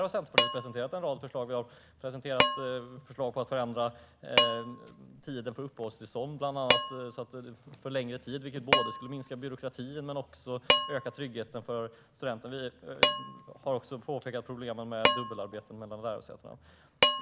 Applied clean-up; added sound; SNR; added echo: none; Dishes, pots, and pans; -4 dB; none.